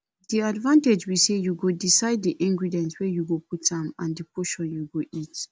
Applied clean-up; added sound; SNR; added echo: none; none; none; none.